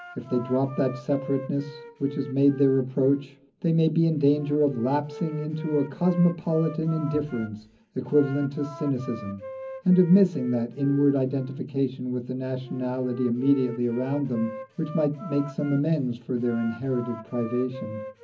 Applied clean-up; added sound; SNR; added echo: none; Wind instrument, woodwind instrument; 16 dB; reverberation time 0.4 s.